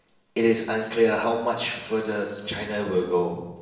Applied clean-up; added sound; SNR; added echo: none; none; none; reverberation time 0.9 s.